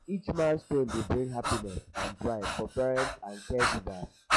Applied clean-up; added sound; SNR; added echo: classical method log-MMSE.